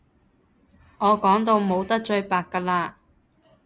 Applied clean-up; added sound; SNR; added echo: none; none; none; none.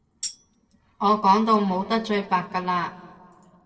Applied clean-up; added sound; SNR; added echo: neural separator model SepFormer DNS4.